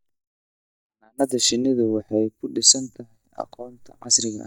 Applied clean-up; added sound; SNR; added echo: neural mask model DeepFilterNet 3.